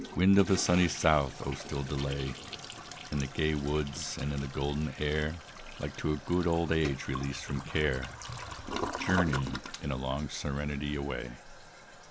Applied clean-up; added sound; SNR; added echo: none; Toilet flush; 10 dB; none.